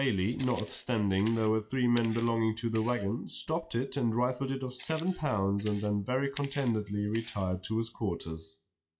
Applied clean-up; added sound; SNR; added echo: classical method WPE with log-MMSE.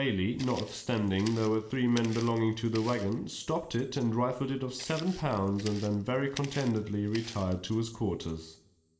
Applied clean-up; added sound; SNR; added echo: none; Walk, footsteps; 17 dB; reverberation time 0.9 s.